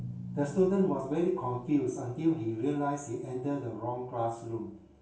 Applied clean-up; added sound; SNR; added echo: none; Drum; 16 dB; reverberation time 0.2 s.